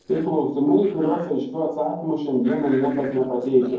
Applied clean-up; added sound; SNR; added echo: neural separator model SepFormer DNS4.